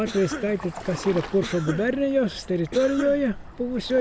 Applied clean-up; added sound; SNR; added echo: none; Cough; 14 dB; none.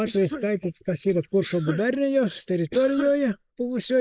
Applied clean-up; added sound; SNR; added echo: neural mask model Resemble Enhance denoiser.